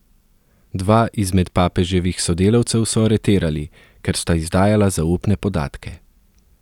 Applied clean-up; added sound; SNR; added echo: none; none; none; none.